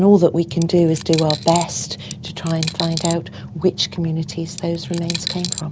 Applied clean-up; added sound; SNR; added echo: none; Coin (dropping); 10 dB; none.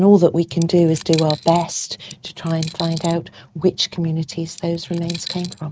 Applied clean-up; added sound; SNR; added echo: neural mask model RNNoise.